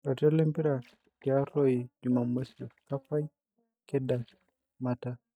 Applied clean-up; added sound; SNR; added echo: neural mask model DeepFilterNet 3.